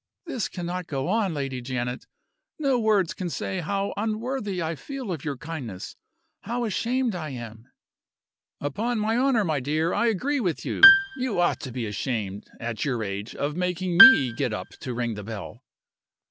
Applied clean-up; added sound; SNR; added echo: none; Piano; -4 dB; none.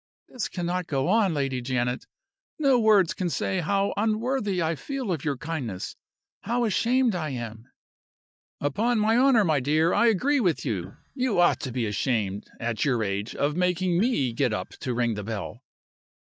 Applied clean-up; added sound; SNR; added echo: neural mask model DeepFilterNet 3.